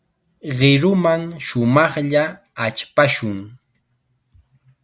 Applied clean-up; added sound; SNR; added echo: none; none; none; none.